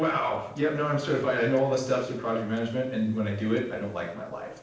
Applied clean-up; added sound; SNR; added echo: neural separator model SepFormer DNS4.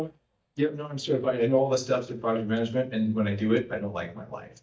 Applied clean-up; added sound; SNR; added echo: neural mask model DeepFilterNet 3.